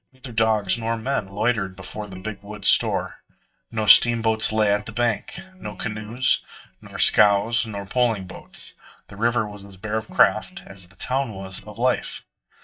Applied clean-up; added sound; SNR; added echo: neural mask model DeepFilterNet 3.